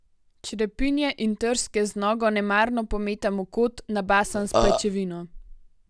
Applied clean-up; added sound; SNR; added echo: none; Burping, eructation; -1 dB; none.